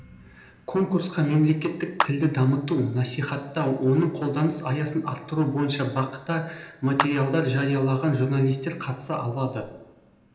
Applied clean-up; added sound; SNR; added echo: none; Clapping; 8 dB; reverberation time 0.8 s.